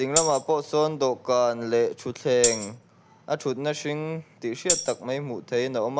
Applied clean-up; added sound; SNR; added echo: none; Tambourine; 5 dB; none.